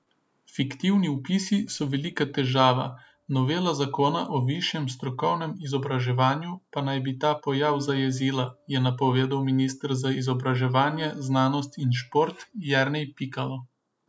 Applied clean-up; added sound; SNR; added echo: neural separator model SepFormer DNS4.